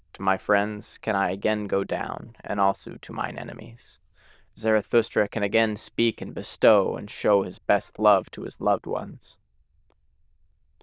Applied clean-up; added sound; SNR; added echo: neural diffusion model UNIVERSE++.